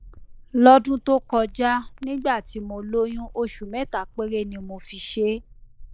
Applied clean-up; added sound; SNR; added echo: neural mask model Resemble Enhance denoiser.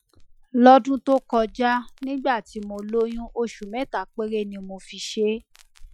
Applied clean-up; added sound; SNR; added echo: classical method Wiener filter.